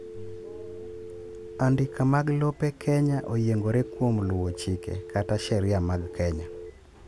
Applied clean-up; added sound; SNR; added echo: none; Telephone; 14 dB; none.